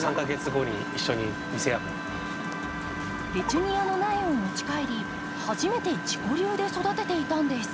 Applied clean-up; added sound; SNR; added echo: none; Engine; 5 dB; none.